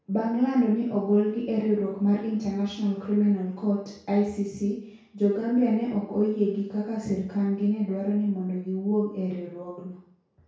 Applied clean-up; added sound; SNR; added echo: none; none; none; reverberation time 0.6 s.